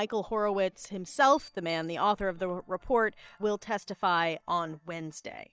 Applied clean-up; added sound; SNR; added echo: neural mask model DeepFilterNet 3.